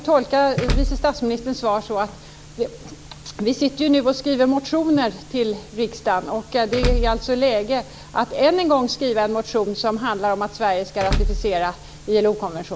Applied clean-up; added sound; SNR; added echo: none; Door / Car; 4 dB; none.